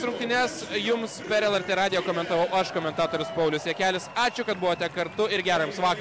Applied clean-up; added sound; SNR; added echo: none; none; none; none.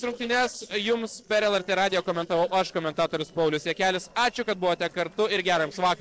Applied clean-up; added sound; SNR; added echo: neural separator model SepFormer DNS4.